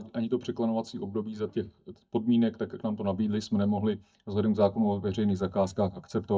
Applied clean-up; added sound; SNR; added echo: neural mask model DeepFilterNet 3.